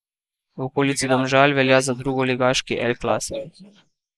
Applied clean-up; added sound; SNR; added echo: neural mask model Resemble Enhance denoiser.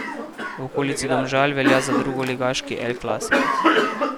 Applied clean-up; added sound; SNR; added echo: none; Cough; -2 dB; none.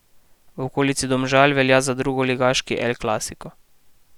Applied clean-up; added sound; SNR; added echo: none; none; none; none.